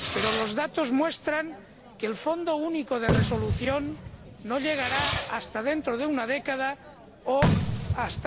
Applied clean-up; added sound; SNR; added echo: none; Fireworks; 2 dB; none.